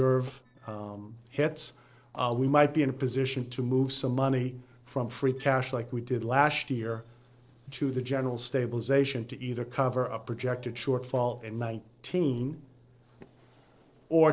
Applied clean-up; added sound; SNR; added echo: neural separator model SepFormer DNS4.